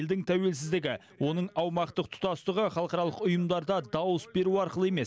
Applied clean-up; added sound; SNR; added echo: none; none; none; none.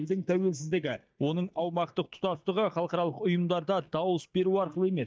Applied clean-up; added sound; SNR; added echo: neural mask model DeepFilterNet 3.